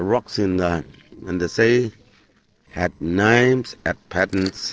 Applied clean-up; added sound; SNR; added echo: neural separator model SepFormer DNS4.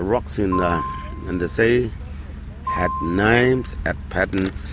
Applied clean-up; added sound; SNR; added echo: none; Piano + Mechanisms; 10 dB; none.